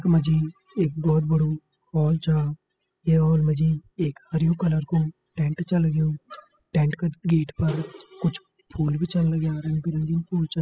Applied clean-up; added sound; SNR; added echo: classical method spectral subtraction.